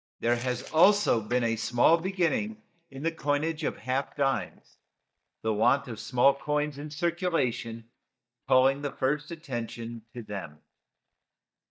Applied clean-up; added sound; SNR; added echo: neural mask model DeepFilterNet 3.